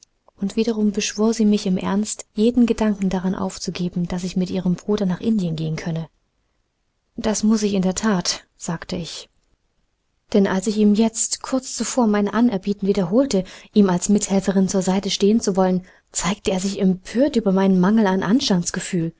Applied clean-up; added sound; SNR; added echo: none; none; none; none.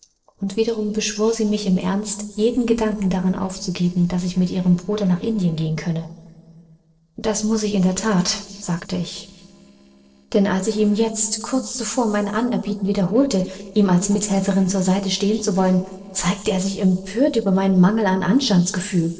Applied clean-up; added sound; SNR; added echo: neural separator model SepFormer DNS4.